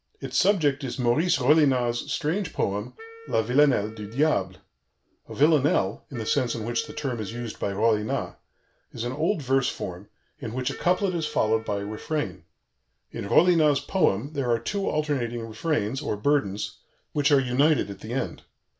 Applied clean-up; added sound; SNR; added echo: none; Wind instrument, woodwind instrument; 20 dB; none.